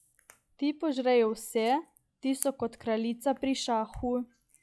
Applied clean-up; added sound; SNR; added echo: classical method log-MMSE.